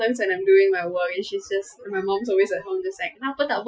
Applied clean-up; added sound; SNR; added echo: classical method Wiener filter.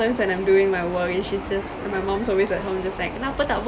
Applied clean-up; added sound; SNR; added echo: none; Motorcycle; 20 dB; none.